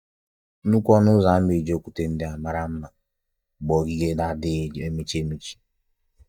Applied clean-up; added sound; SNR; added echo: neural mask model DeepFilterNet 3.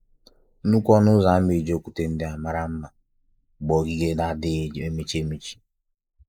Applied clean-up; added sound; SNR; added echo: neural mask model Resemble Enhance denoiser.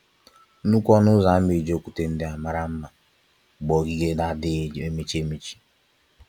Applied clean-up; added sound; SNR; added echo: none; none; none; none.